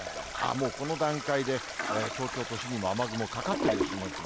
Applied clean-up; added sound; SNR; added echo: none; Toilet flush; 3 dB; none.